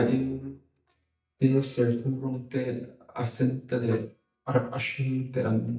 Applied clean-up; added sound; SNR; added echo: neural mask model DeepFilterNet 3.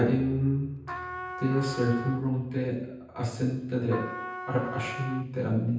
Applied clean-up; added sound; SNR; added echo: none; Trumpet; 10 dB; reverberation time 0.9 s.